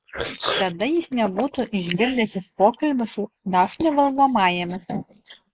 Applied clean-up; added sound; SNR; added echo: neural mask model Resemble Enhance denoiser.